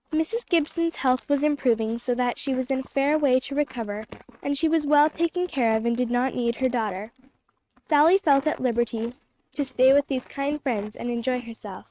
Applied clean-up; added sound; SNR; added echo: neural mask model RNNoise.